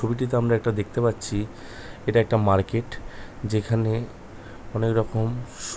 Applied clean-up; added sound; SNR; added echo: none; none; none; none.